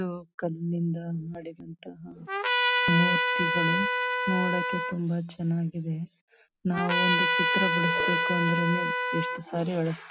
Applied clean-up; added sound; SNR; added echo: none; Trumpet; -3 dB; none.